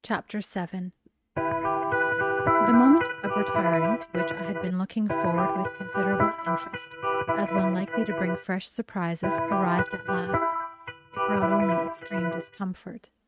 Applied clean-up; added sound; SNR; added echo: neural mask model RNNoise.